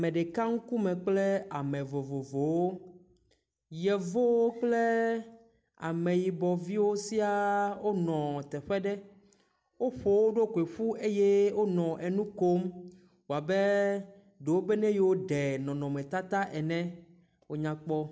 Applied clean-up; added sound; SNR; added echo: none; none; none; none.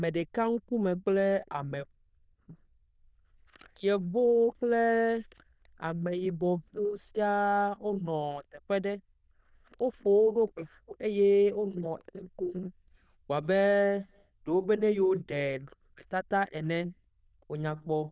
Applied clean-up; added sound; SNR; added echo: neural diffusion model UNIVERSE++.